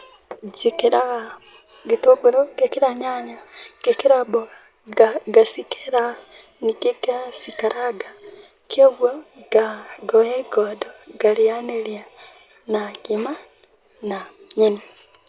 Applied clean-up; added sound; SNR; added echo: none; none; none; none.